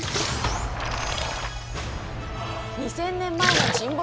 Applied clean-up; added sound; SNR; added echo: none; Splash, splatter; 2 dB; none.